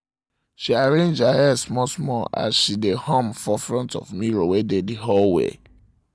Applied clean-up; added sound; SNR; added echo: none; none; none; none.